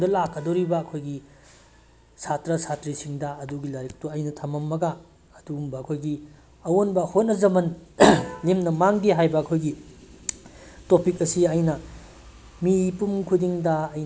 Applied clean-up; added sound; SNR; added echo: none; none; none; none.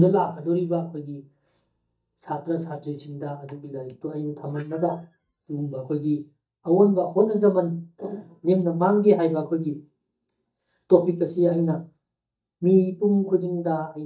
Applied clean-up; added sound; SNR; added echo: neural mask model DeepFilterNet 3.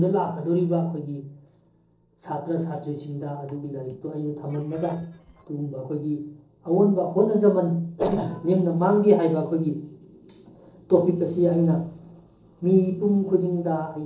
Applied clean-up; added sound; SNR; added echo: neural separator model SepFormer DNS4.